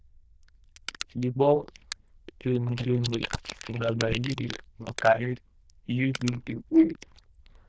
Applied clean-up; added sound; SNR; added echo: neural diffusion model UNIVERSE++.